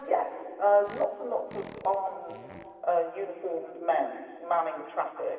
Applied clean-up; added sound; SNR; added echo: none; Fart; 19 dB; reverberation time 2.4 s.